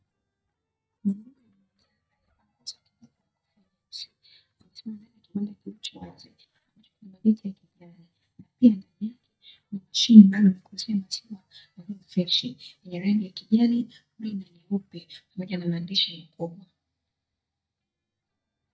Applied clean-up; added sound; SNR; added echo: neural mask model DeepFilterNet 3.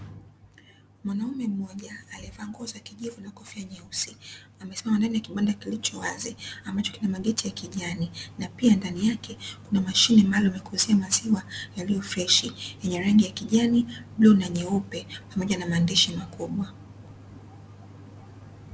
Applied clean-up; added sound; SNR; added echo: none; none; none; none.